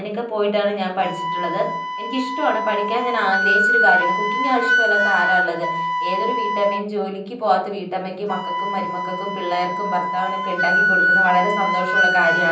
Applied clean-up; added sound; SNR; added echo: none; Wind instrument, woodwind instrument; -2 dB; reverberation time 0.6 s.